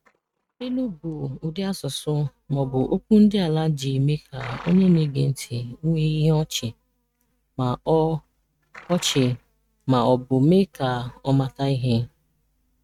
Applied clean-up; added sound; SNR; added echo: neural mask model RNNoise.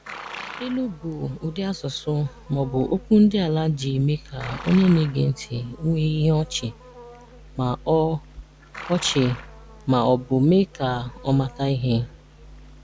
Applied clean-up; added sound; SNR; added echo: none; Livestock, farm animals, working animals; 19 dB; none.